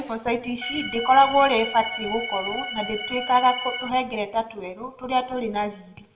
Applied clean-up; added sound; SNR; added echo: none; Organ; 6 dB; reverberation time 0.6 s.